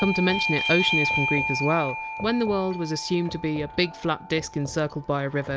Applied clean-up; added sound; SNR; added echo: none; Bell / Doorbell; 4 dB; none.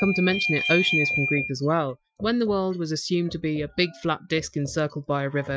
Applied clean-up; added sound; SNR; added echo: classical method Wiener filter.